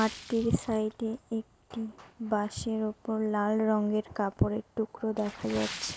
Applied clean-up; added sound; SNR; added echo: none; Water / Splash, splatter; 17 dB; none.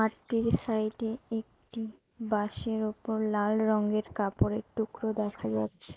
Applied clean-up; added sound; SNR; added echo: neural mask model Resemble Enhance denoiser.